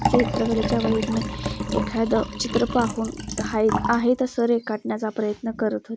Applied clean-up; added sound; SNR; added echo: none; Liquid; 5 dB; none.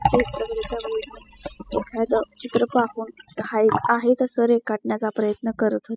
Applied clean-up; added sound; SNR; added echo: classical method spectral subtraction.